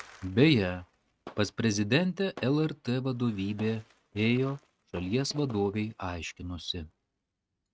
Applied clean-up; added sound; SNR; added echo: neural mask model RNNoise.